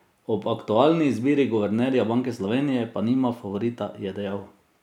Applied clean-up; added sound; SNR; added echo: none; none; none; none.